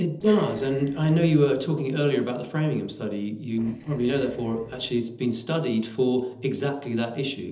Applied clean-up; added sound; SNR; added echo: neural separator model SepFormer DNS4.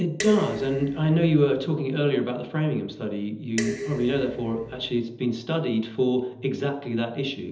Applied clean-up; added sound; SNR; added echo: none; Dishes, pots, and pans; 11 dB; reverberation time 1.2 s.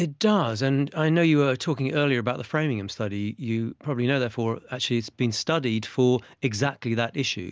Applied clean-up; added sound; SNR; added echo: none; none; none; none.